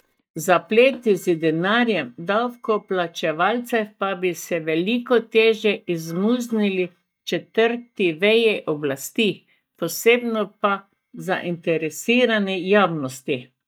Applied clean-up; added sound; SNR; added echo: neural mask model DeepFilterNet 3.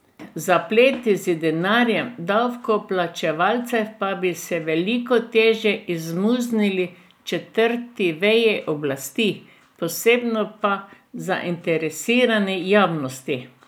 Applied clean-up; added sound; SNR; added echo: none; none; none; none.